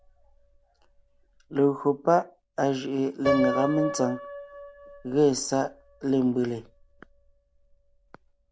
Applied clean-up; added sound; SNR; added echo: none; Piano; 8 dB; none.